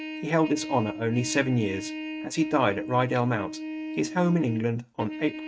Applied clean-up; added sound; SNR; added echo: neural mask model RNNoise.